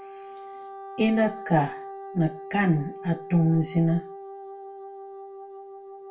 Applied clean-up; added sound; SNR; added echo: none; Wind instrument, woodwind instrument; 13 dB; reverberation time 0.2 s.